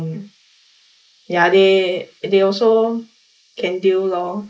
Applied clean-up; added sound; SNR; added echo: neural mask model Resemble Enhance denoiser.